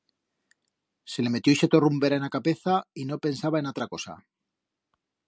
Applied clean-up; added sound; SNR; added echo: none; none; none; none.